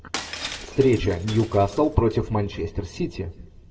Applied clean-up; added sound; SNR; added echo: none; Shatter; 14 dB; reverberation time 1.3 s.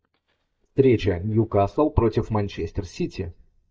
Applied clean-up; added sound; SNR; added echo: neural mask model DeepFilterNet 3.